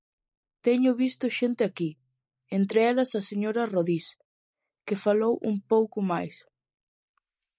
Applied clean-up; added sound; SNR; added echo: neural mask model Resemble Enhance denoiser.